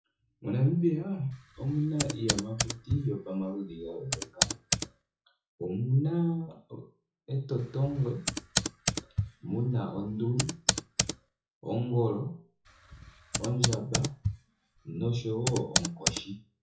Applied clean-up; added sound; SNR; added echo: classical method WPE with log-MMSE.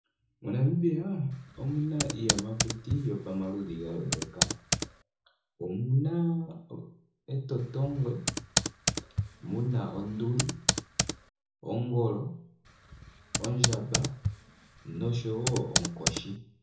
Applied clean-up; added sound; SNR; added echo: none; Computer keyboard; 1 dB; reverberation time 0.5 s.